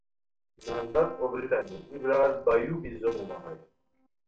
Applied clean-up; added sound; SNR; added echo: neural separator model SepFormer DNS4.